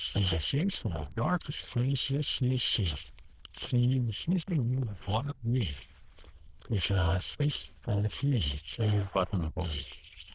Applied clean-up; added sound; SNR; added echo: neural diffusion model UNIVERSE++.